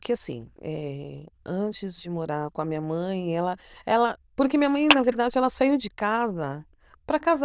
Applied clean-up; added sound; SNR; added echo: neural diffusion model UNIVERSE++.